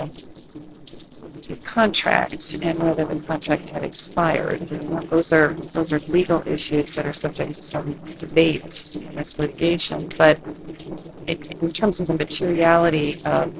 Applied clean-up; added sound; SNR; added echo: neural separator model SepFormer DNS4.